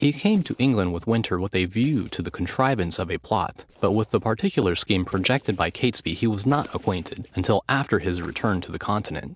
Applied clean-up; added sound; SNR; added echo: neural separator model SepFormer DNS4.